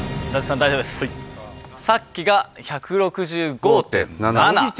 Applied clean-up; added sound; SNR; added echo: none; none; none; none.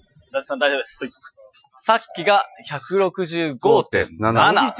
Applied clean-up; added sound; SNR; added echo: classical method Wiener filter.